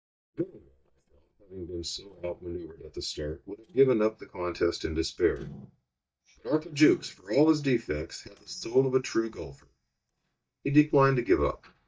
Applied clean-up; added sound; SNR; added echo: neural mask model DeepFilterNet 3.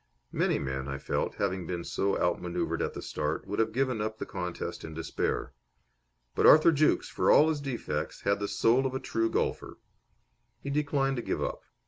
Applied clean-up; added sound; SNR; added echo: none; none; none; none.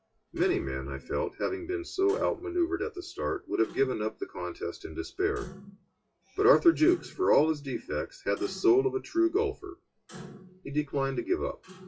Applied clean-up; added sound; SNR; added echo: classical method WPE with log-MMSE.